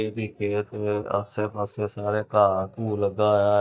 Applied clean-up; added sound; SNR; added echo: neural mask model DeepFilterNet 3.